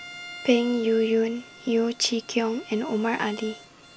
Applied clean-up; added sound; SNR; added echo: none; Bowed string instrument; 19 dB; none.